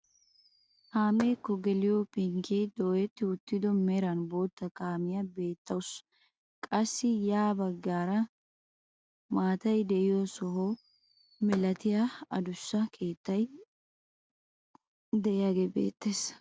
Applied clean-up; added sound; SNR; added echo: none; Fireworks; 18 dB; none.